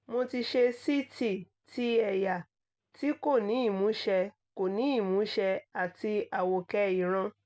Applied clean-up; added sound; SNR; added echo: none; none; none; none.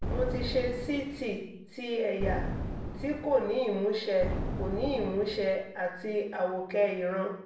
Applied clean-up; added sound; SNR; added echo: none; Boom; 5 dB; reverberation time 0.7 s.